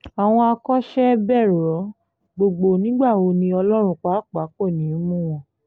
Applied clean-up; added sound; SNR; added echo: none; none; none; none.